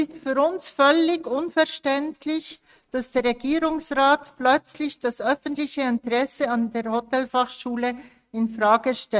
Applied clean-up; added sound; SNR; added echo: neural mask model RNNoise.